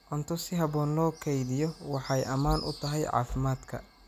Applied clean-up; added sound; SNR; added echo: none; Bird; 19 dB; none.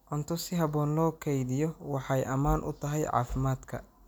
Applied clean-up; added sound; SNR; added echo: none; none; none; none.